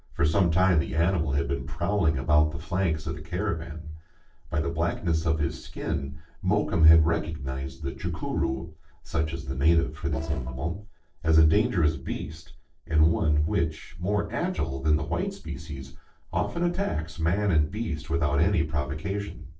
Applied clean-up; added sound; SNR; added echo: neural separator model SepFormer DNS4.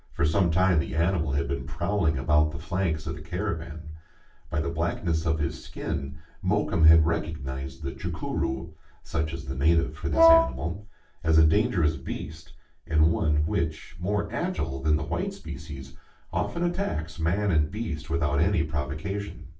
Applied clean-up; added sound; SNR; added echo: none; Wind instrument, woodwind instrument; -4 dB; reverberation time 0.3 s.